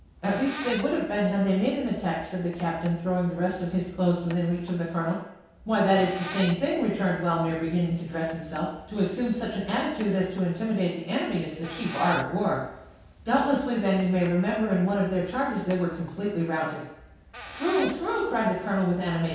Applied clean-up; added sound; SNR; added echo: none; Squeak; 17 dB; reverberation time 0.8 s.